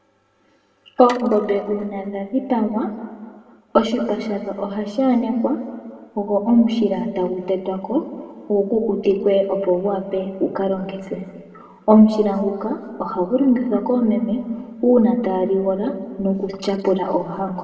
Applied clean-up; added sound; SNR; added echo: none; none; none; reverberation time 1.5 s.